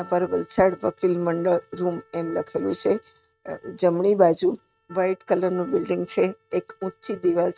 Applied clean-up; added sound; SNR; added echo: neural mask model RNNoise.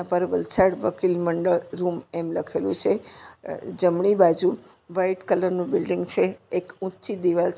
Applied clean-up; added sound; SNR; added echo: none; none; none; none.